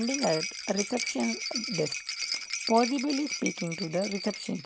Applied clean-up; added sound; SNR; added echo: none; Rattle; 5 dB; none.